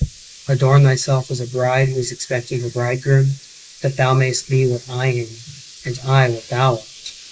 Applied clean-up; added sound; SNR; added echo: neural mask model Resemble Enhance denoiser.